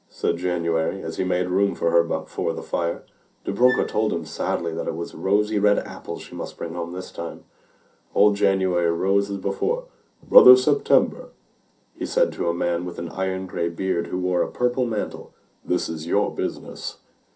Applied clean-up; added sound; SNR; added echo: none; Wind instrument, woodwind instrument; 15 dB; reverberation time 0.3 s.